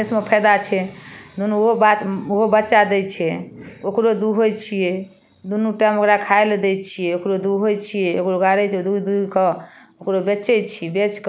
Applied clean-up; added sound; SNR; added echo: none; none; none; none.